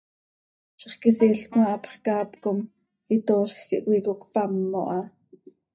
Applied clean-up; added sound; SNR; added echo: neural mask model DeepFilterNet 3.